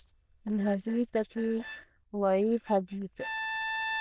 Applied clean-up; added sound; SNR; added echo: neural diffusion model UNIVERSE++.